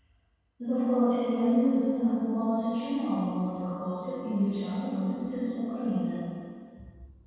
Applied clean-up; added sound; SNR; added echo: none; none; none; reverberation time 2.1 s.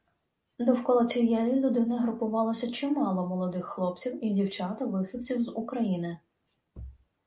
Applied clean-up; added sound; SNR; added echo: none; none; none; none.